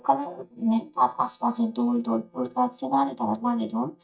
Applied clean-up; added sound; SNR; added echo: neural mask model DeepFilterNet 3.